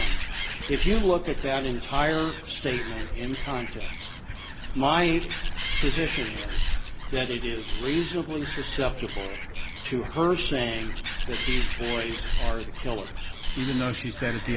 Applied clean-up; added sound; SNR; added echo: none; Animal; -1 dB; none.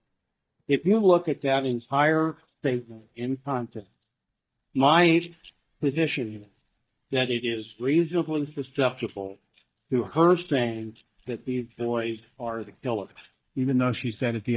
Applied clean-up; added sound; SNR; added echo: neural mask model DeepFilterNet 3.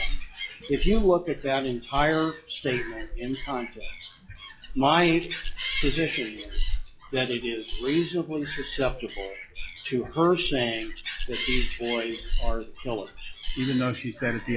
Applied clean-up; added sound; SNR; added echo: classical method log-MMSE.